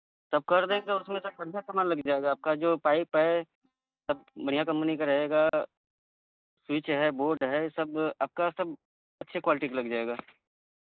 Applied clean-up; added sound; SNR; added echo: neural mask model DeepFilterNet 3.